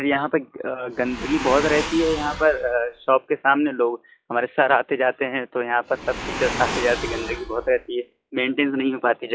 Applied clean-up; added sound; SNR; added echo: classical method log-MMSE.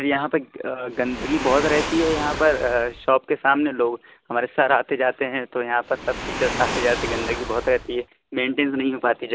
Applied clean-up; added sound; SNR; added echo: none; Waves, surf; 10 dB; none.